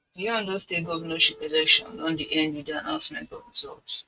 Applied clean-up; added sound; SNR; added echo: neural mask model RNNoise.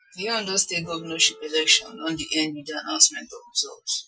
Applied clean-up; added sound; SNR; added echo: classical method Wiener filter.